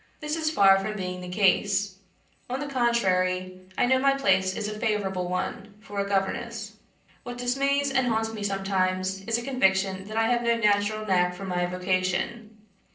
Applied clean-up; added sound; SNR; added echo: neural separator model SepFormer DNS4.